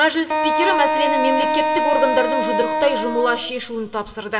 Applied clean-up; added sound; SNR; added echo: none; Wind instrument, woodwind instrument; -1 dB; reverberation time 1.5 s.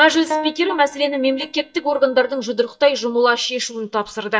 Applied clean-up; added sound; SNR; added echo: neural mask model DeepFilterNet 3.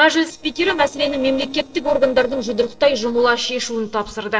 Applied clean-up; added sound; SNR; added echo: neural separator model SepFormer DNS4.